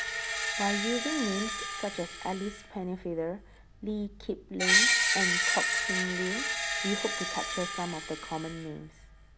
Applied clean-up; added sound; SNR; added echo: none; Screech; -4 dB; none.